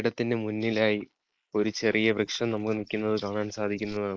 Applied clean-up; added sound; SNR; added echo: neural mask model Resemble Enhance denoiser.